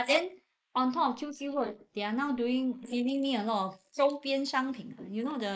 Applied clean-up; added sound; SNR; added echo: neural mask model Resemble Enhance denoiser.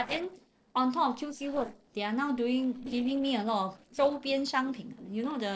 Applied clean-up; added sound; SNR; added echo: neural separator model SepFormer DNS4.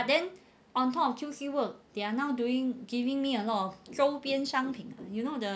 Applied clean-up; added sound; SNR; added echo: none; none; none; none.